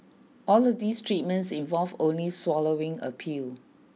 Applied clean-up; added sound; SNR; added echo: none; none; none; none.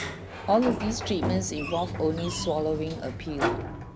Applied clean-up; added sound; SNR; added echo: none; Sliding door; 4 dB; none.